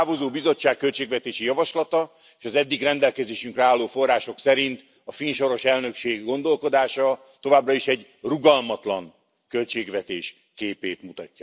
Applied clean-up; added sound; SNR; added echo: none; none; none; none.